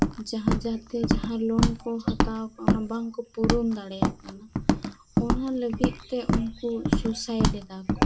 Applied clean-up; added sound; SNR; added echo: none; Walk, footsteps; -4 dB; reverberation time 0.2 s.